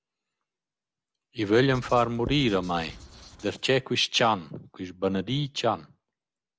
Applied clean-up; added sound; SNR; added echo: none; Writing; 16 dB; none.